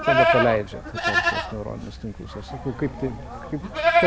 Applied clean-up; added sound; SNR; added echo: none; Livestock, farm animals, working animals; -4 dB; none.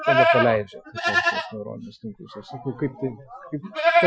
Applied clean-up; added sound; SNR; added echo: classical method Wiener filter.